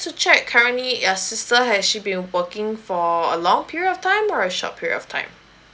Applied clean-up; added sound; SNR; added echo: none; none; none; none.